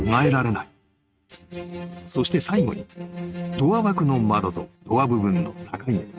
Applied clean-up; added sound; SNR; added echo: neural mask model RNNoise.